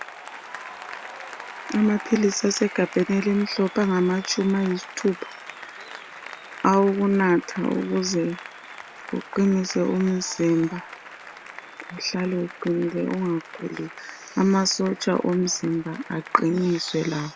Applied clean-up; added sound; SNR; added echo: none; Applause; 15 dB; none.